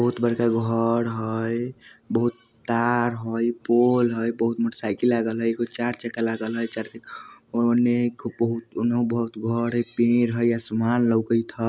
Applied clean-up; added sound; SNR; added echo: none; none; none; none.